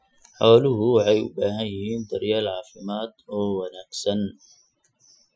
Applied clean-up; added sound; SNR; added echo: classical method Wiener filter.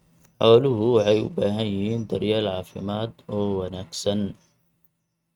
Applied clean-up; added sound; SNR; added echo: neural mask model RNNoise.